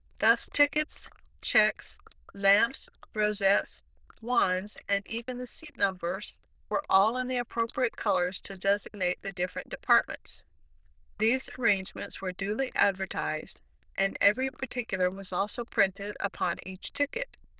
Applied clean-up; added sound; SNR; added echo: neural diffusion model UNIVERSE++.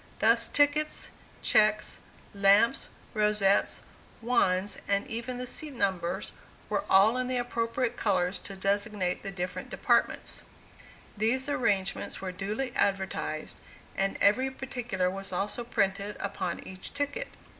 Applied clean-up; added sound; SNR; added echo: none; none; none; none.